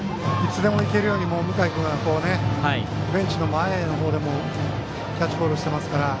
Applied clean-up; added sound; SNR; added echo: none; none; none; none.